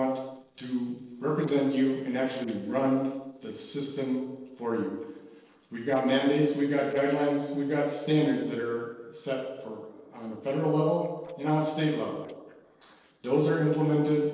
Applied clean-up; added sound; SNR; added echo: neural separator model SepFormer DNS4.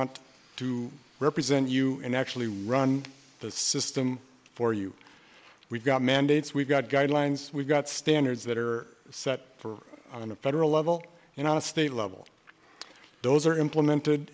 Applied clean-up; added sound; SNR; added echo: none; none; none; none.